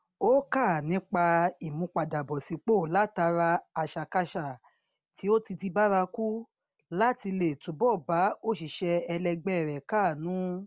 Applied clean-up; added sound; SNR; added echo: none; none; none; none.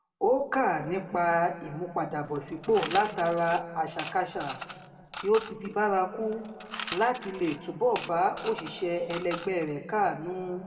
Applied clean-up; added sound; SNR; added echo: none; Coin (dropping) / Mechanisms; 11 dB; reverberation time 2.0 s.